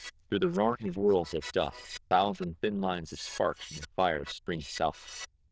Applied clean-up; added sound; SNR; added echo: neural diffusion model UNIVERSE++.